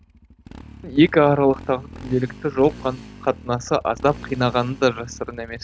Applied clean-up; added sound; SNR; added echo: none; Motorcycle; 18 dB; none.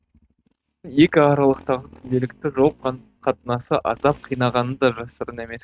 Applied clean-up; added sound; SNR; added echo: neural mask model RNNoise.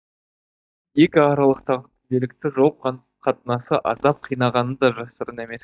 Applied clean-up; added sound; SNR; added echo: neural mask model DeepFilterNet 3.